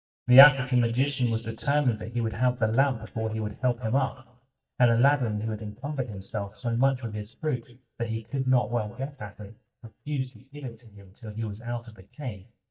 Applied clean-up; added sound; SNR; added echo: neural mask model DeepFilterNet 3.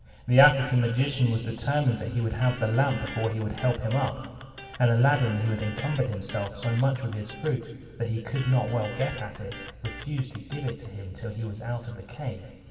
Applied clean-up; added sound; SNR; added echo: none; Electric guitar; 16 dB; reverberation time 2.0 s.